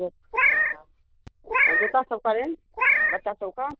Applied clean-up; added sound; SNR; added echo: neural diffusion model UNIVERSE++.